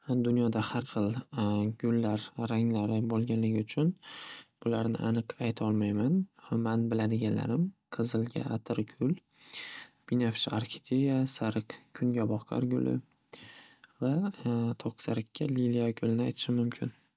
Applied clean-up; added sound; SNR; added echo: none; none; none; none.